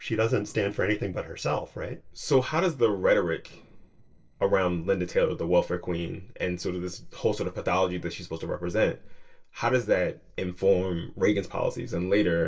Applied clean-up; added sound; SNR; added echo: neural separator model SepFormer DNS4.